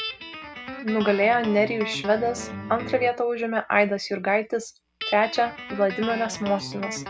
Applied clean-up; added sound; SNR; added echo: none; Guitar; 12 dB; none.